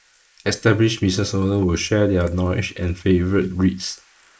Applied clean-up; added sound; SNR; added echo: neural mask model Resemble Enhance denoiser.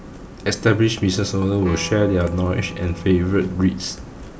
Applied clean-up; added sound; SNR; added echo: none; Wind instrument, woodwind instrument; 16 dB; none.